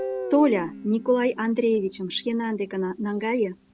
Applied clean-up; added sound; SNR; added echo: none; Guitar; 13 dB; none.